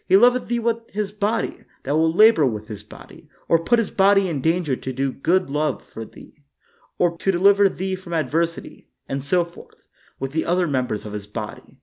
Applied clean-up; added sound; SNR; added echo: none; none; none; none.